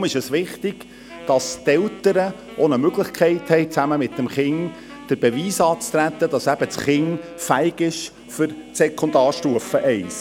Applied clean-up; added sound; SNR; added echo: none; Wind instrument, woodwind instrument + Telephone; 19 dB; none.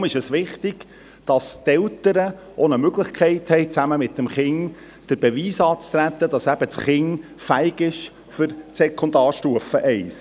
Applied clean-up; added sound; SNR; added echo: none; none; none; none.